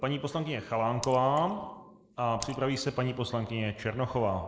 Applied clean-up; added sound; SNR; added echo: neural mask model Resemble Enhance denoiser.